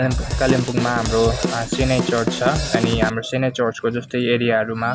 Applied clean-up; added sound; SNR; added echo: none; Drum / Drum kit; 2 dB; none.